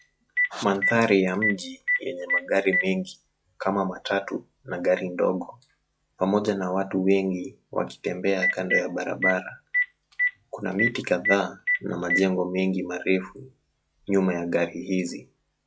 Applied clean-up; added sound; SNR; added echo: classical method log-MMSE.